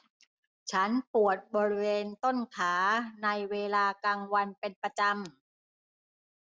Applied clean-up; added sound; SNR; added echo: none; none; none; none.